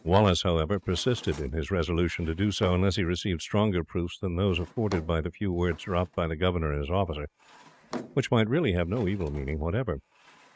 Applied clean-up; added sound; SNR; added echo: neural mask model RNNoise.